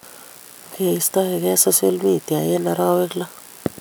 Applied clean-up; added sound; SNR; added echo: none; none; none; none.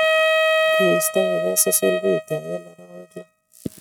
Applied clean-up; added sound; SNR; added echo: neural mask model RNNoise.